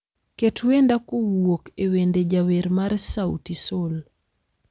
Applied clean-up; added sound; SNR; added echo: none; none; none; none.